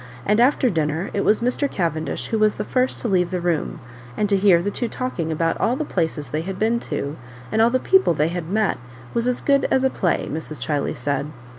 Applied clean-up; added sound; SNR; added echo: none; none; none; none.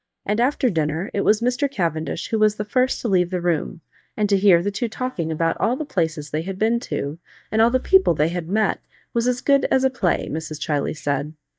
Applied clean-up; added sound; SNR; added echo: neural mask model DeepFilterNet 3.